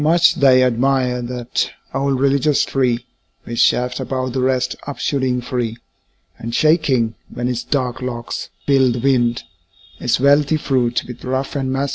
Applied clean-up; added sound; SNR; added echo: none; none; none; none.